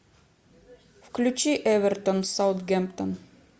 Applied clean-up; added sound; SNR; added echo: none; none; none; none.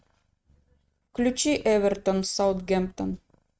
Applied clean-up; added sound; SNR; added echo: neural mask model RNNoise.